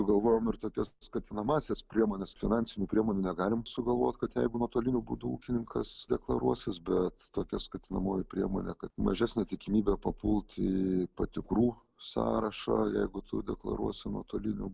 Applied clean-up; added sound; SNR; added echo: none; none; none; none.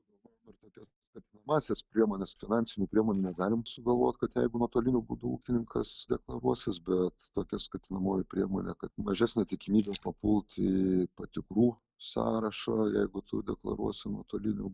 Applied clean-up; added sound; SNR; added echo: neural mask model DeepFilterNet 3.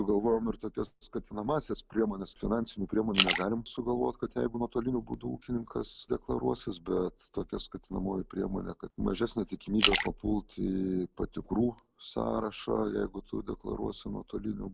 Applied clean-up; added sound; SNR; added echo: none; Splash, splatter; -1 dB; none.